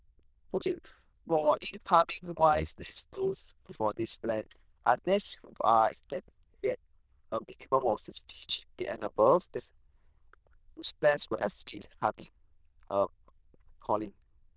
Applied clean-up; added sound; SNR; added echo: neural diffusion model UNIVERSE++.